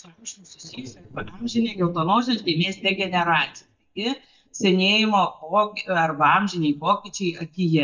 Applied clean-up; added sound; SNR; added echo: neural mask model DeepFilterNet 3.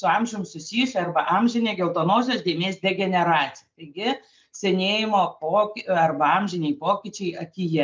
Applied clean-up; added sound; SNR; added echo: none; none; none; none.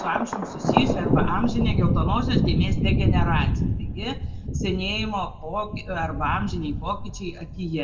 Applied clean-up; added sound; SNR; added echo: none; Thunder; -4 dB; reverberation time 0.8 s.